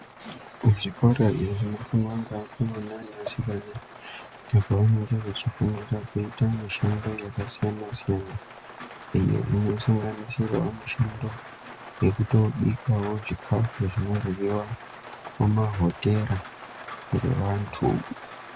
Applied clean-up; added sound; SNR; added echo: none; Rain; 17 dB; none.